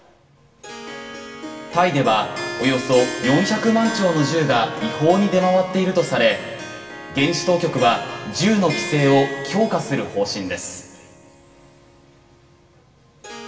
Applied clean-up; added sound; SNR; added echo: none; Harp; 11 dB; reverberation time 2.1 s.